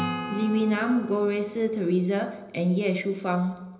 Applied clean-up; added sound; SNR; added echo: none; Acoustic guitar / Strum; 12 dB; reverberation time 0.8 s.